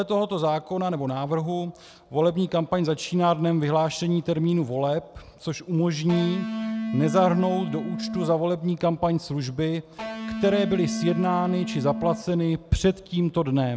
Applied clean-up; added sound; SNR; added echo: none; Electric guitar; 5 dB; none.